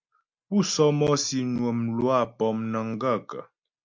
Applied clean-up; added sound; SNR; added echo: none; none; none; none.